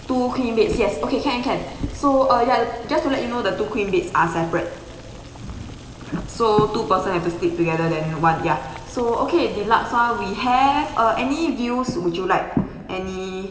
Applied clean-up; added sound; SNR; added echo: none; Boiling; 18 dB; reverberation time 1.6 s.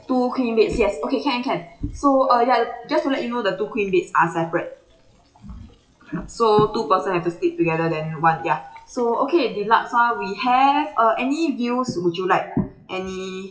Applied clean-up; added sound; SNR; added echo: classical method WPE with log-MMSE.